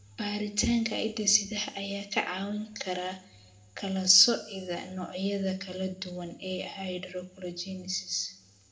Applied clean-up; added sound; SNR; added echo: none; none; none; reverberation time 0.7 s.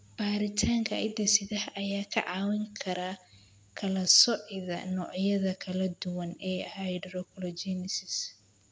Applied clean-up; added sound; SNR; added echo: none; none; none; none.